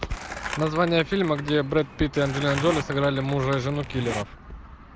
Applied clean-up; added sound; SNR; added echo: none; Zipper (clothing) + Skateboard; 11 dB; none.